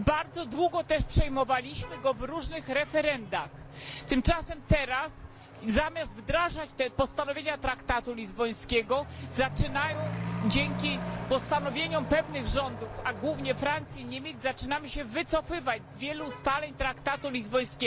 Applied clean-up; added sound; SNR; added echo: none; Accelerating, revving, vroom / Truck; 11 dB; none.